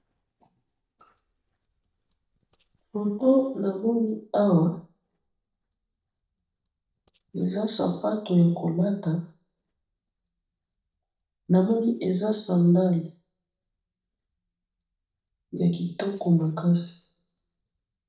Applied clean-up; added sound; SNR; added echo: neural mask model DeepFilterNet 3.